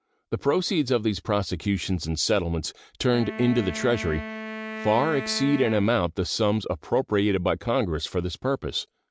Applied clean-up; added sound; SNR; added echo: none; Wind instrument, woodwind instrument; 11 dB; none.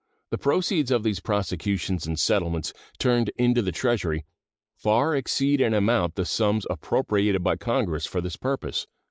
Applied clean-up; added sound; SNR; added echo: neural mask model Resemble Enhance denoiser.